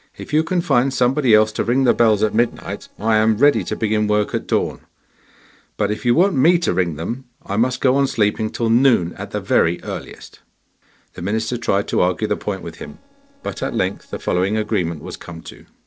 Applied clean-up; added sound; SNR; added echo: neural separator model SepFormer DNS4.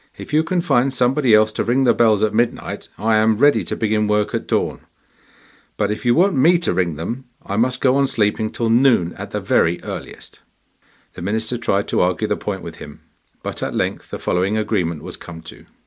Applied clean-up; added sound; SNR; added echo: none; none; none; none.